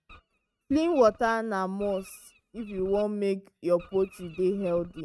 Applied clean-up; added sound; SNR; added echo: neural mask model RNNoise.